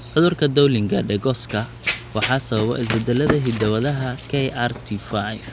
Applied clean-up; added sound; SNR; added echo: none; Run; 10 dB; none.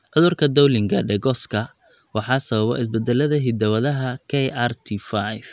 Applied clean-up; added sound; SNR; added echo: none; none; none; none.